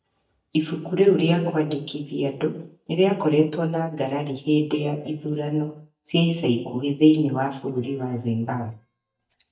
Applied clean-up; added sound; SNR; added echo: neural mask model DeepFilterNet 3.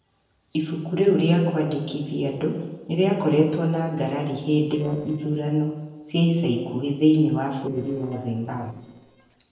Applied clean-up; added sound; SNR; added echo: neural separator model SepFormer DNS4.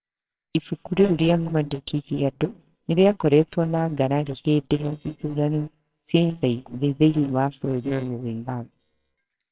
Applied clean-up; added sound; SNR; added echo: neural separator model SepFormer WHAMR!.